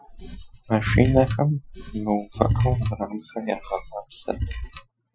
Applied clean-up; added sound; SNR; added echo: classical method Wiener filter.